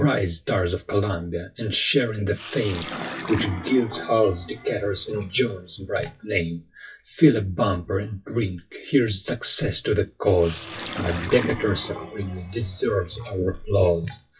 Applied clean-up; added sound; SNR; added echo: classical method WPE with log-MMSE.